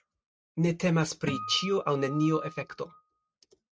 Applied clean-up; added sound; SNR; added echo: neural mask model RNNoise.